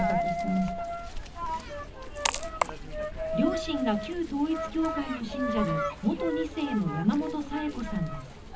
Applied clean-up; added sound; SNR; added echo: none; Coin (dropping); 2 dB; reverberation time 0.4 s.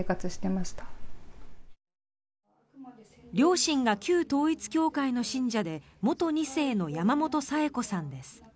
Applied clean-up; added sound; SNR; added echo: none; none; none; none.